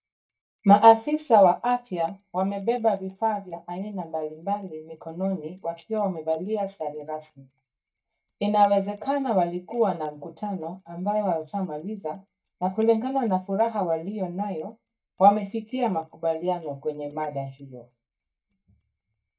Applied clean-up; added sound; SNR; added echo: neural mask model DeepFilterNet 3.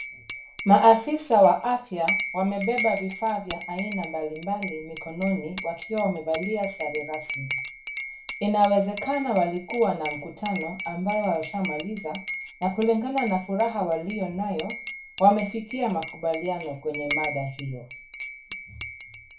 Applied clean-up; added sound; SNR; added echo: none; Cutlery, silverware / Dishes, pots, and pans / Chink, clink; 10 dB; reverberation time 0.3 s.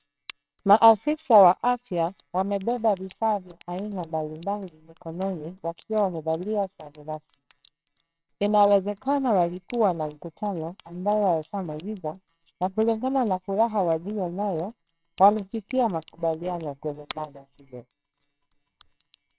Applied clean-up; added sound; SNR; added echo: neural separator model SepFormer WHAMR!.